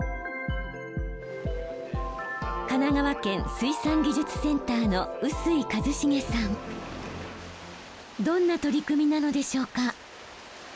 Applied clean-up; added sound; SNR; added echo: none; none; none; none.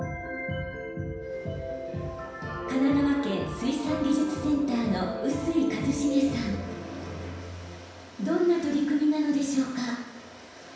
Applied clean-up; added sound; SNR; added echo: none; none; none; reverberation time 0.9 s.